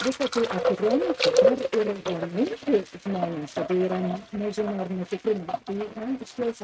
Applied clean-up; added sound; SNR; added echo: neural mask model RNNoise.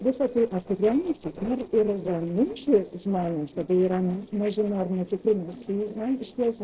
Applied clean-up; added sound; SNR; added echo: neural separator model SepFormer DNS4.